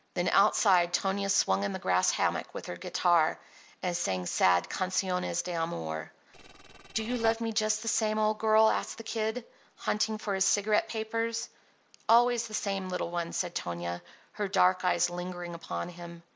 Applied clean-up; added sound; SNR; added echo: neural separator model SepFormer DNS4.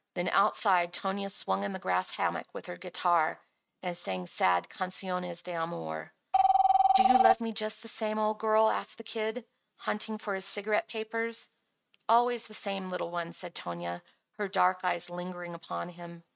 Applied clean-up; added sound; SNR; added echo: neural mask model RNNoise.